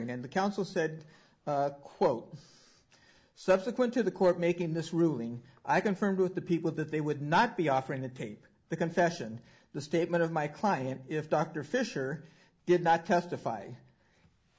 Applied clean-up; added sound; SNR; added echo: none; none; none; none.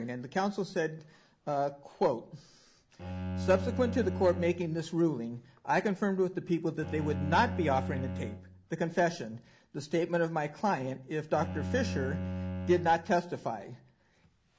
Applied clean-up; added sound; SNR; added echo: none; Bowed string instrument; 6 dB; none.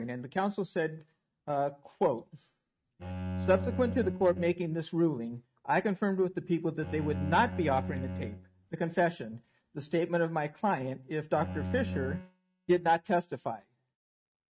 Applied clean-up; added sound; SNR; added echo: neural mask model RNNoise.